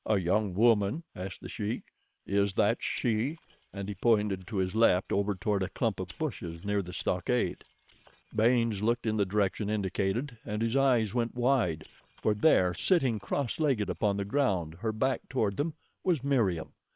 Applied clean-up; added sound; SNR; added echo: neural separator model SepFormer WHAM!.